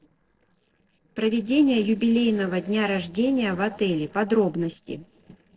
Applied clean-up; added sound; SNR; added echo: neural separator model SepFormer DNS4.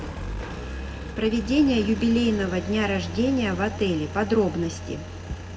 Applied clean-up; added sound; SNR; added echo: none; Engine; 9 dB; reverberation time 1.1 s.